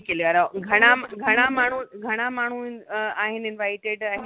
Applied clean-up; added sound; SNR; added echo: none; none; none; none.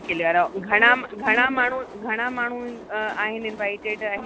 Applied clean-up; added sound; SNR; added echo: none; Train; 18 dB; none.